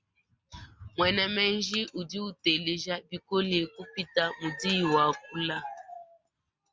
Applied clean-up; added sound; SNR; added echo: none; none; none; none.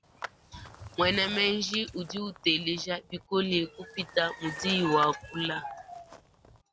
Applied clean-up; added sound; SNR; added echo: none; Walk, footsteps + Clapping; 18 dB; none.